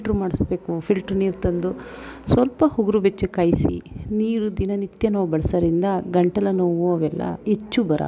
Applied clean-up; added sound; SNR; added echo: none; none; none; none.